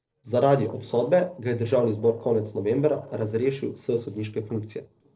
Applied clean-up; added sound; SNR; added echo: neural separator model SepFormer DNS4.